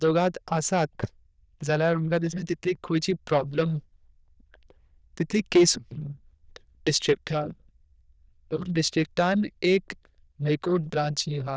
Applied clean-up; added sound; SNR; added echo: neural diffusion model UNIVERSE++.